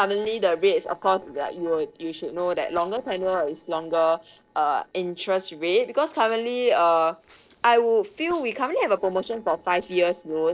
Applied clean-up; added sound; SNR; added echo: neural separator model SepFormer DNS4.